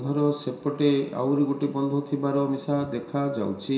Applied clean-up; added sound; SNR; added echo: none; none; none; reverberation time 0.7 s.